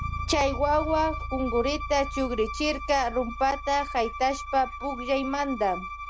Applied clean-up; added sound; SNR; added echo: none; Bass guitar + Bowed string instrument; 7 dB; none.